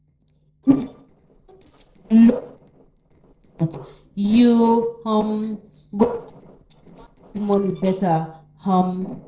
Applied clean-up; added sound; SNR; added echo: neural separator model SepFormer DNS4.